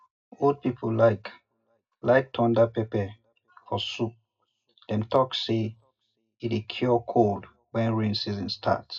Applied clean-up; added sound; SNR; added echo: none; none; none; reverberation time 0.2 s.